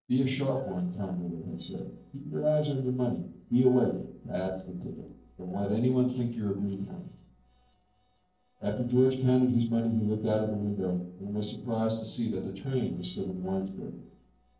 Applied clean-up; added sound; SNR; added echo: neural separator model SepFormer DNS4.